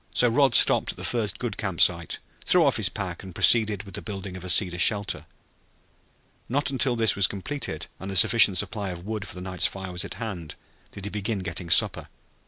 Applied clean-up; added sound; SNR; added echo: none; none; none; none.